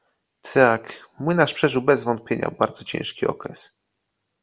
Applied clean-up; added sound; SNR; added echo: none; none; none; none.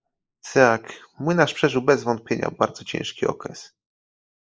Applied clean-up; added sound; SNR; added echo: neural mask model Resemble Enhance denoiser.